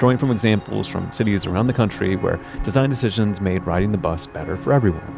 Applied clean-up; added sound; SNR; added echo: none; Walk, footsteps; 17 dB; none.